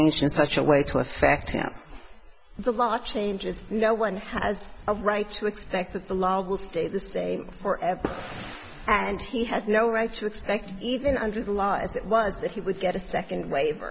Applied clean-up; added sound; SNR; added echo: none; none; none; none.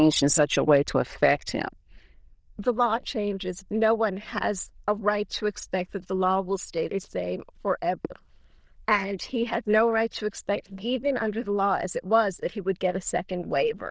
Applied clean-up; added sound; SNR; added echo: neural diffusion model UNIVERSE++.